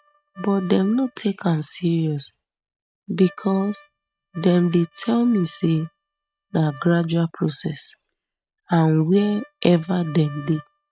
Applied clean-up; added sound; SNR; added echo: neural mask model RNNoise.